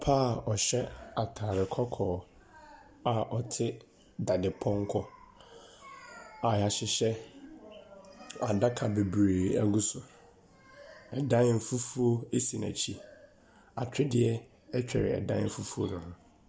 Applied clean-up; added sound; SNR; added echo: none; none; none; none.